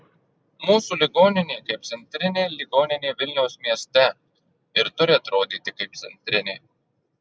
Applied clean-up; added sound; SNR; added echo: none; none; none; none.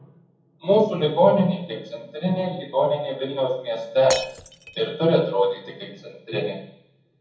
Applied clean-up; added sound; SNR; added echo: none; Shatter; 10 dB; reverberation time 0.7 s.